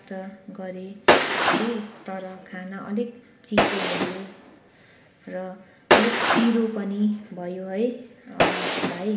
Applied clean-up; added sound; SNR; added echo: none; Gunshot, gunfire; -3 dB; reverberation time 0.9 s.